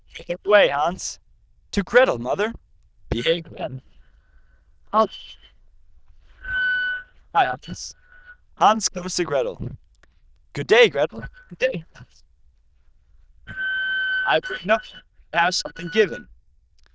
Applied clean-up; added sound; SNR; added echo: neural diffusion model UNIVERSE++.